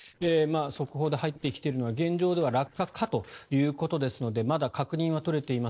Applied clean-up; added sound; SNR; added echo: neural separator model SepFormer DNS4.